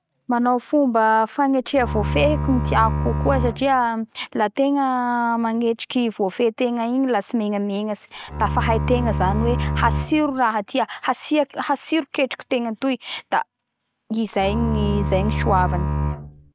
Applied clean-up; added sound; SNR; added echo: none; Bowed string instrument; 2 dB; none.